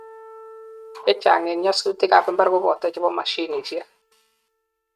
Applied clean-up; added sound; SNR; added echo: neural mask model RNNoise.